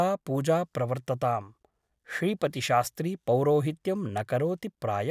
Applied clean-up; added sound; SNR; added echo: none; none; none; none.